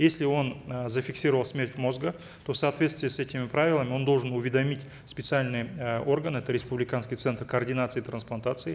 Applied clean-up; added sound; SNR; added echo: none; none; none; none.